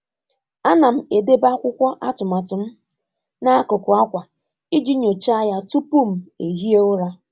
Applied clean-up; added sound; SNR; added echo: none; none; none; none.